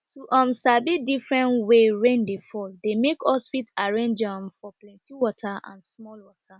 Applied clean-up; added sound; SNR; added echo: none; none; none; none.